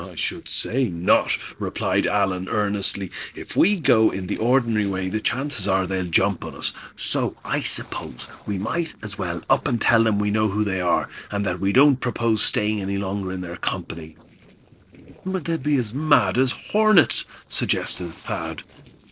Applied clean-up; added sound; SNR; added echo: neural separator model SepFormer DNS4.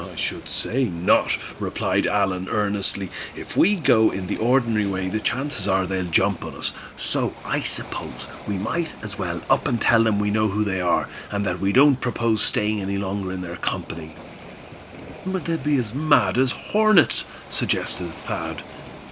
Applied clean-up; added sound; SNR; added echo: none; Waves, surf; 17 dB; none.